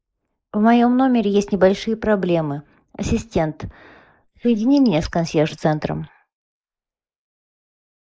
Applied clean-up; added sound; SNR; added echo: neural mask model Resemble Enhance denoiser.